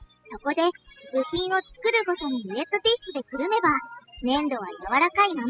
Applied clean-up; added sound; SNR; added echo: classical method spectral subtraction.